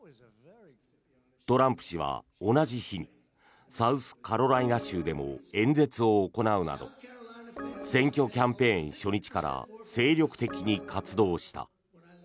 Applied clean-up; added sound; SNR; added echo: none; Organ; 13 dB; none.